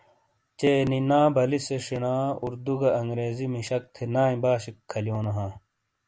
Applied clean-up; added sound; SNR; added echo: none; none; none; none.